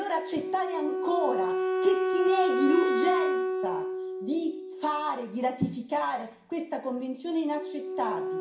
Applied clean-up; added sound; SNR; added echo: none; Wind instrument, woodwind instrument; 1 dB; reverberation time 0.5 s.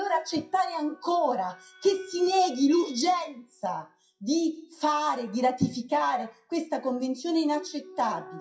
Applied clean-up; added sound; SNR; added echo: classical method WPE with log-MMSE.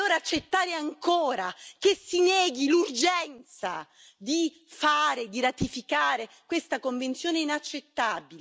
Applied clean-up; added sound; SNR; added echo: none; none; none; none.